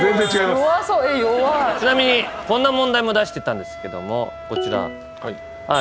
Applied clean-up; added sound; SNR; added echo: none; Motor vehicle (road) + Wind instrument, woodwind instrument; 15 dB; none.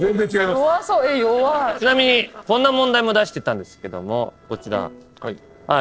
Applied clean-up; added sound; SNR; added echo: neural separator model SepFormer DNS4.